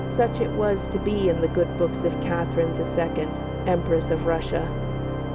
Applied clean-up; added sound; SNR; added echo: none; Organ; 2 dB; none.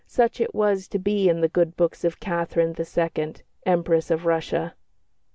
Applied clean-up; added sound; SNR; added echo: none; none; none; none.